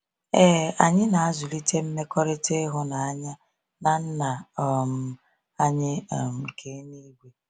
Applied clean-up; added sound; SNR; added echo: none; none; none; none.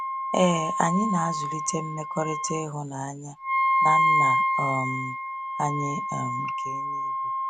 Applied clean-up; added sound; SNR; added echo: none; Wind instrument, woodwind instrument; -3 dB; none.